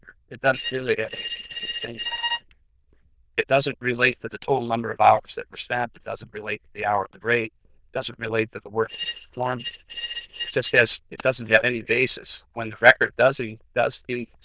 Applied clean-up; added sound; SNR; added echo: neural diffusion model UNIVERSE++.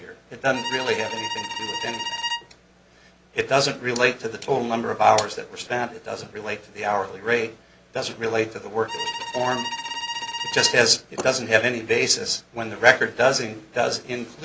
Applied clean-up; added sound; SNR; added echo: none; Bowed string instrument; 7 dB; none.